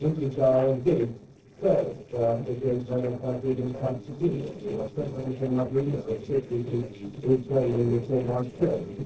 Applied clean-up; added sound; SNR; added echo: neural separator model SepFormer DNS4.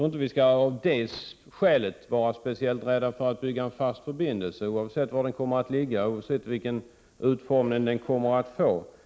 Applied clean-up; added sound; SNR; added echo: none; none; none; none.